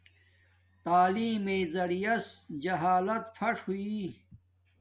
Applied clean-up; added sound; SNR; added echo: none; none; none; none.